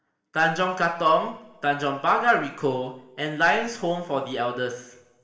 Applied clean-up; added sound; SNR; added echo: none; none; none; reverberation time 1.2 s.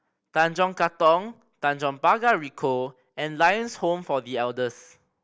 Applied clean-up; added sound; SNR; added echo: none; none; none; none.